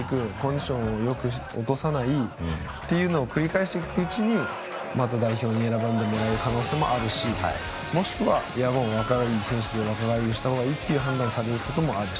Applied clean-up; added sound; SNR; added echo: none; Applause; 12 dB; none.